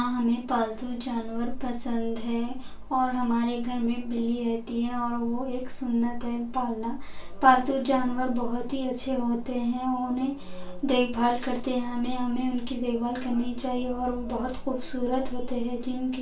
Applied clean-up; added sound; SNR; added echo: none; none; none; reverberation time 0.2 s.